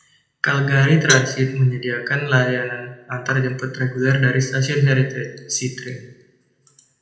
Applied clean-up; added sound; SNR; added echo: none; Cowbell; 10 dB; reverberation time 0.7 s.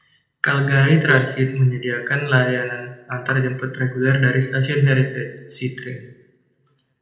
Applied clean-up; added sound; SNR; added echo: neural separator model SepFormer DNS4.